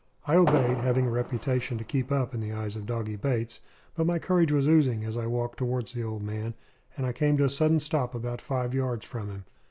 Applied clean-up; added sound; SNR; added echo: none; Fireworks; 9 dB; none.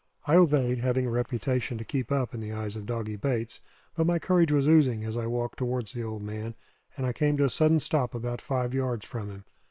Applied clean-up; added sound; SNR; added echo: neural separator model SepFormer WHAM!.